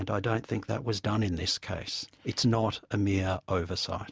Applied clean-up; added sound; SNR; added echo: none; none; none; none.